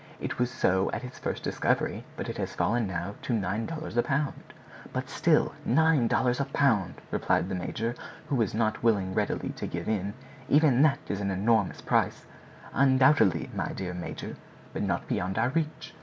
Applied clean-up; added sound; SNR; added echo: none; none; none; none.